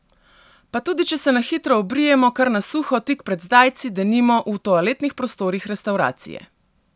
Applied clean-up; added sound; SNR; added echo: none; none; none; none.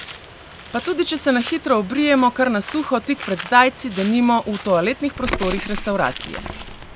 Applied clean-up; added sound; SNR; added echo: none; Bird; 13 dB; none.